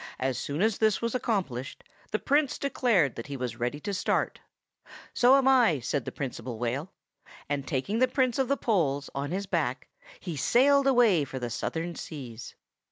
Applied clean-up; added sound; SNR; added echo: none; none; none; none.